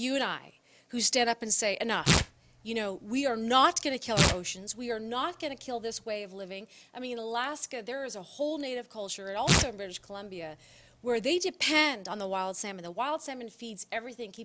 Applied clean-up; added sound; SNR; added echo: none; Tearing; 1 dB; none.